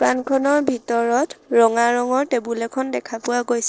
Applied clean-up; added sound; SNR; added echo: neural separator model SepFormer DNS4.